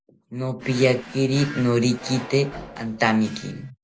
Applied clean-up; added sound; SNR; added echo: none; Drawer open or close; 15 dB; none.